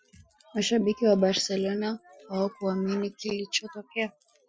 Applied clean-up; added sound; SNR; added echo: classical method Wiener filter.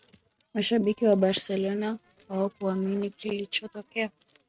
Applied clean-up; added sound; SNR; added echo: neural mask model RNNoise.